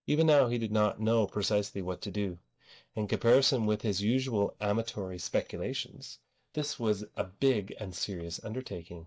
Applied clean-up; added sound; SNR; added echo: neural mask model DeepFilterNet 3.